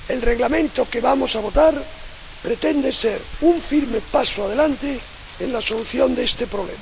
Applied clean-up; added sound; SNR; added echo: none; Wind; 11 dB; none.